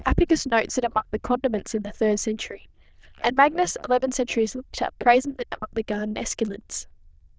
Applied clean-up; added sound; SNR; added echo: neural diffusion model UNIVERSE++.